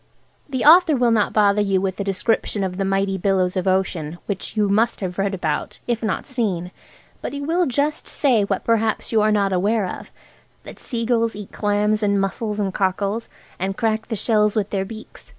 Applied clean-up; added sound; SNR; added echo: none; none; none; none.